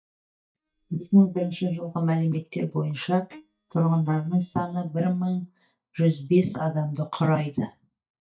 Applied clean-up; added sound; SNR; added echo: neural mask model DeepFilterNet 3.